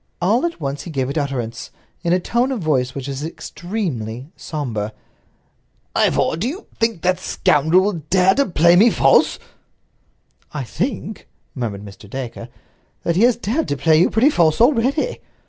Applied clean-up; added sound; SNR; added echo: none; none; none; none.